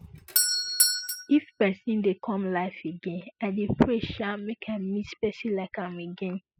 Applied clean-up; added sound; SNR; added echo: classical method spectral subtraction.